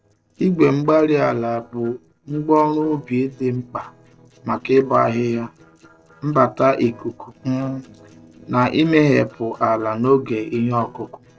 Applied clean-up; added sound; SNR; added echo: neural separator model SepFormer DNS4.